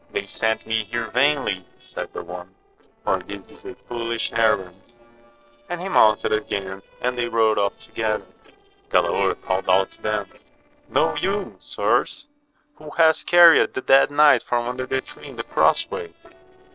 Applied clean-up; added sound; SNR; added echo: neural separator model SepFormer DNS4.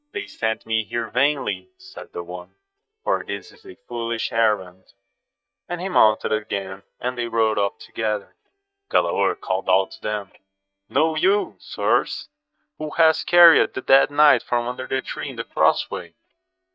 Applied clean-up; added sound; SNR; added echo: neural mask model DeepFilterNet 3.